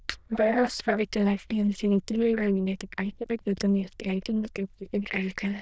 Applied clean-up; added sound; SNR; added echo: neural diffusion model UNIVERSE++.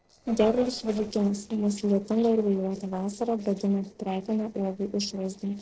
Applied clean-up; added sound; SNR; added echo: neural separator model SepFormer DNS4.